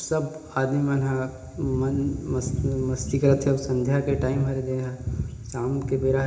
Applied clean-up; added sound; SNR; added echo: none; none; none; reverberation time 0.8 s.